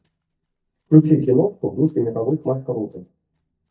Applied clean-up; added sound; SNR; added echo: neural mask model DeepFilterNet 3.